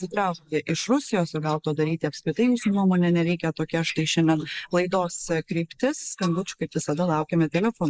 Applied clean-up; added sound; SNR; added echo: neural mask model Resemble Enhance denoiser.